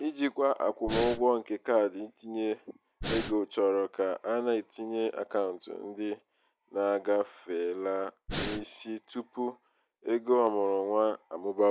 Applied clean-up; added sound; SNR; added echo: none; Breathing; 2 dB; none.